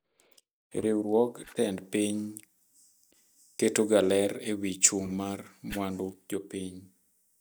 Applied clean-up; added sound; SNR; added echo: neural mask model DeepFilterNet 3.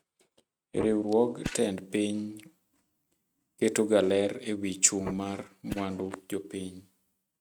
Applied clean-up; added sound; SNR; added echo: neural mask model RNNoise.